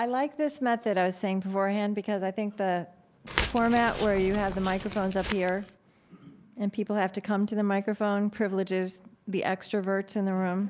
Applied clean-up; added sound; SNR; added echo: none; Crackle; 8 dB; none.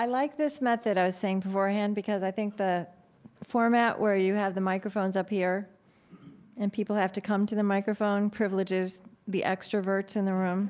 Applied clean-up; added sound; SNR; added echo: none; none; none; none.